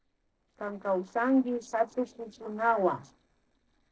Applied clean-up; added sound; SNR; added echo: neural separator model SepFormer DNS4.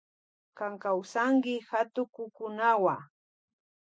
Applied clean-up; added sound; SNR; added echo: none; none; none; none.